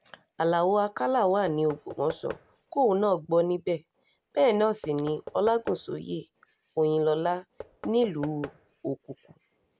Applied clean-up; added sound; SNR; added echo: none; Knock / Wood; 18 dB; none.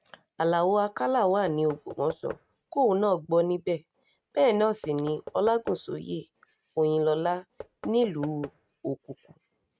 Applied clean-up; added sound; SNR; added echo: neural mask model RNNoise.